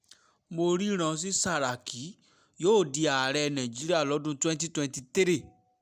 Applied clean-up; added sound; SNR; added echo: none; none; none; none.